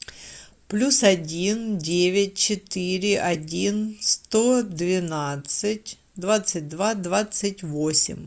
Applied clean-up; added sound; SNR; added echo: none; none; none; none.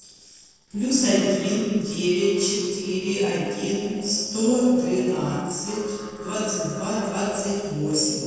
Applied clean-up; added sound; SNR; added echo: neural separator model SepFormer DNS4.